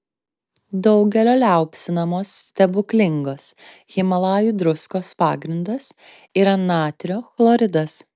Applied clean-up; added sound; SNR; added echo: none; none; none; none.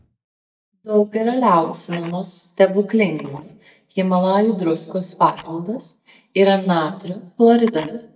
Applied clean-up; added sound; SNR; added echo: neural mask model DeepFilterNet 3.